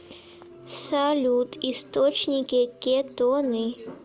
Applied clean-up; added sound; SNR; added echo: none; none; none; none.